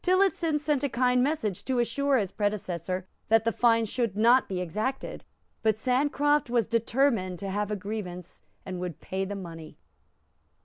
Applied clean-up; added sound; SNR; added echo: none; none; none; none.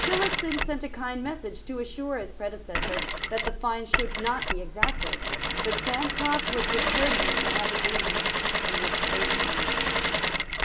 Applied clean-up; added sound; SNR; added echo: none; Mechanisms; -5 dB; reverberation time 1.8 s.